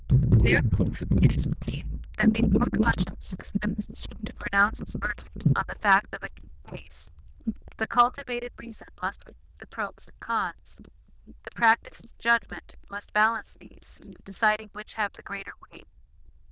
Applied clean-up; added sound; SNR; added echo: neural diffusion model UNIVERSE++.